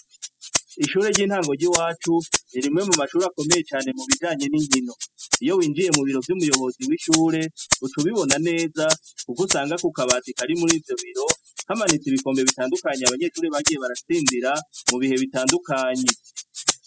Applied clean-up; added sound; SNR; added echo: classical method spectral subtraction.